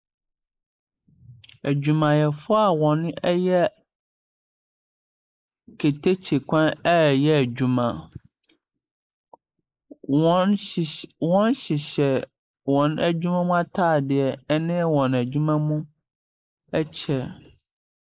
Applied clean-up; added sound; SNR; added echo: neural mask model Resemble Enhance denoiser.